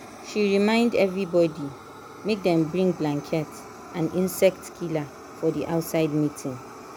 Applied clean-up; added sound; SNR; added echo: none; Fire; 17 dB; none.